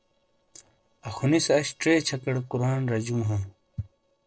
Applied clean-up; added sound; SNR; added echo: neural separator model SepFormer DNS4.